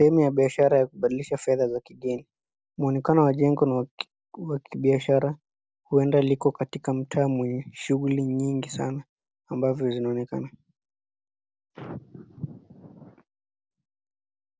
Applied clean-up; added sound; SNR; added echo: none; none; none; none.